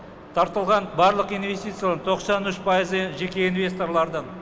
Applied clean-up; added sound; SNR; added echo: none; none; none; none.